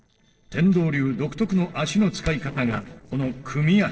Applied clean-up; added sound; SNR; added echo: neural separator model SepFormer DNS4.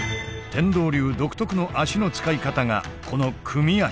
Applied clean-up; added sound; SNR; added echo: none; none; none; none.